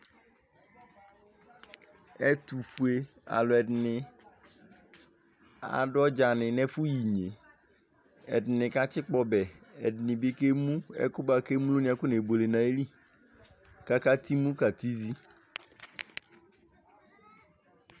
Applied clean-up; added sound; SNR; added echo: none; none; none; none.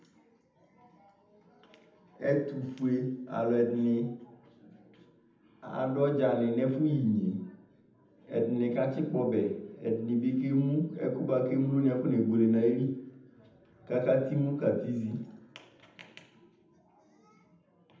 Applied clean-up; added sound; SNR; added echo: none; none; none; reverberation time 0.8 s.